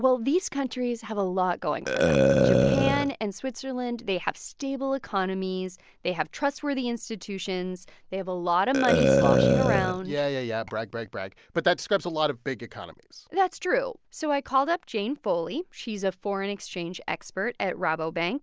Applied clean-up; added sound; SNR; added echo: none; Burping, eructation; -3 dB; none.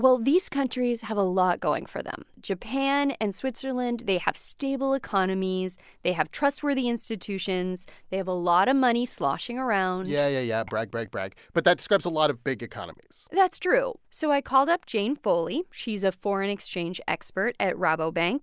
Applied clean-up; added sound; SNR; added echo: none; none; none; none.